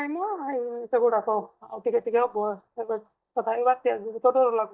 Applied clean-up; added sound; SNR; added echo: neural mask model DeepFilterNet 3.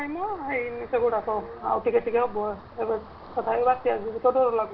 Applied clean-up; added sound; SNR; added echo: none; Ocean; 18 dB; reverberation time 0.8 s.